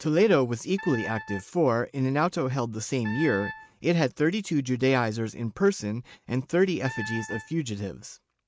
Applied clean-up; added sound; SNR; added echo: neural mask model RNNoise.